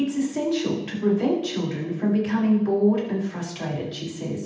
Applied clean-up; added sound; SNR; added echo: none; none; none; reverberation time 0.8 s.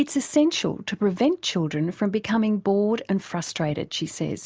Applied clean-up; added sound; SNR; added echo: none; none; none; none.